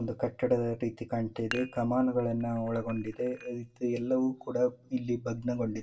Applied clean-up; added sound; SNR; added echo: none; Dishes, pots, and pans; 16 dB; reverberation time 0.2 s.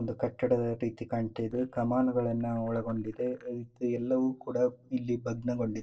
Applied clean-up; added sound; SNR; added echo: neural separator model SepFormer DNS4.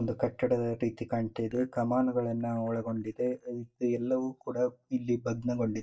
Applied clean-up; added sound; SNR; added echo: neural mask model DeepFilterNet 3.